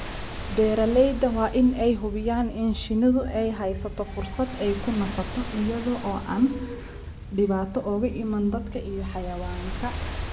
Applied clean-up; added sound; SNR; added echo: none; Waves, surf; 14 dB; none.